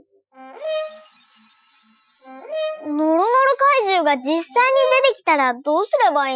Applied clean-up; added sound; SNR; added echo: classical method Wiener filter.